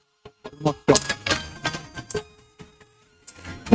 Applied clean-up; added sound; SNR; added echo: neural mask model RNNoise.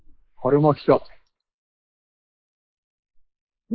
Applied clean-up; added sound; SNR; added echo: neural mask model Resemble Enhance denoiser.